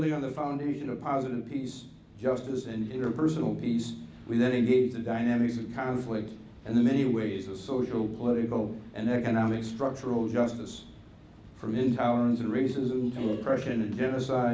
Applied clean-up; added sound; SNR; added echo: none; none; none; none.